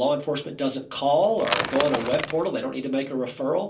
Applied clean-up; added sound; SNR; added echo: none; Crackle / Crushing / Wood; 4 dB; reverberation time 0.3 s.